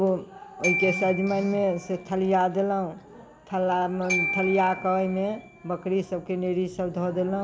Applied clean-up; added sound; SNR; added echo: none; Glockenspiel; 9 dB; none.